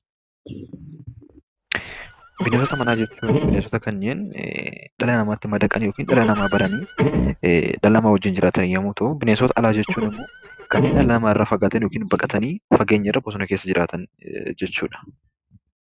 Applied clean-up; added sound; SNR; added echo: neural mask model RNNoise.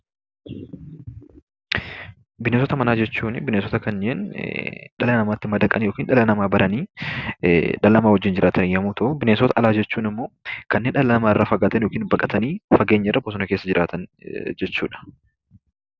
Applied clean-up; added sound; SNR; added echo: none; none; none; none.